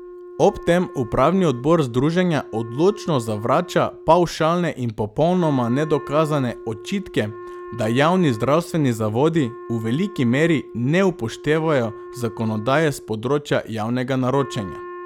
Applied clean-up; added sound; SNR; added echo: none; Wind instrument, woodwind instrument; 16 dB; none.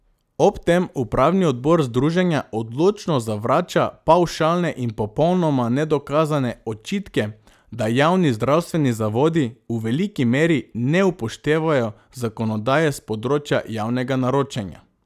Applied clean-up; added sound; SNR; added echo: none; none; none; none.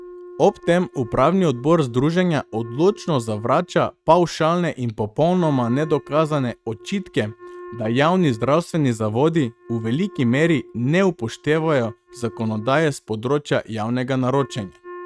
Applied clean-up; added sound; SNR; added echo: neural mask model RNNoise.